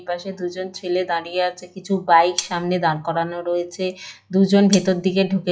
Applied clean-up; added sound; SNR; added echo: classical method log-MMSE.